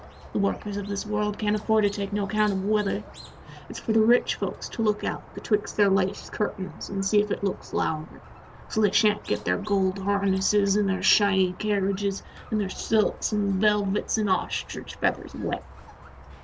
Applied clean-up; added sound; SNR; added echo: none; Squeak; 18 dB; none.